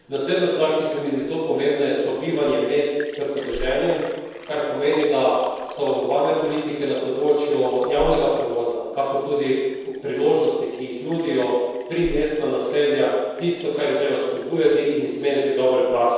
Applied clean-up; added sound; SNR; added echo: none; Liquid; 19 dB; reverberation time 1.2 s.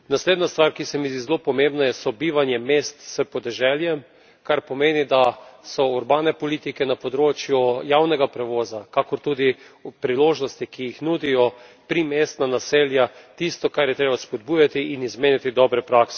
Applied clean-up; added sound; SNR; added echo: none; none; none; none.